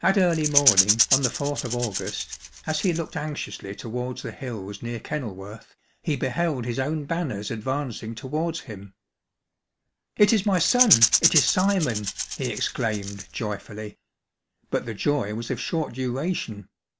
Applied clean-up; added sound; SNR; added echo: none; Rattle / Rattle (instrument); 0 dB; none.